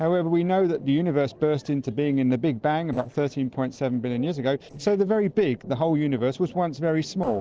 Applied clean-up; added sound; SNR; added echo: neural separator model SepFormer DNS4.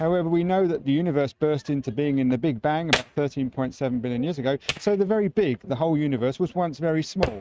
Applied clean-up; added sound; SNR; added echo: neural mask model RNNoise.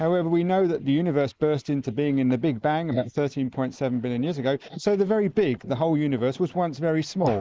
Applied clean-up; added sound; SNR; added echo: neural mask model Resemble Enhance denoiser.